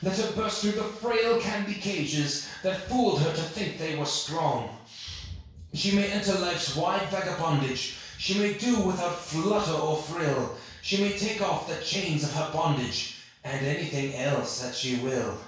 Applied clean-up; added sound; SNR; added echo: none; none; none; reverberation time 0.6 s.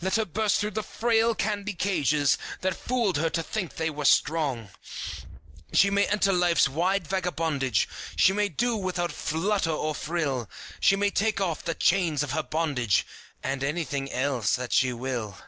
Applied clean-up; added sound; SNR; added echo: none; none; none; none.